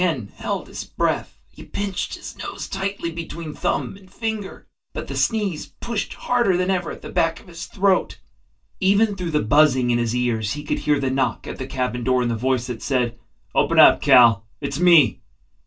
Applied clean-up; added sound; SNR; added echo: none; none; none; reverberation time 0.2 s.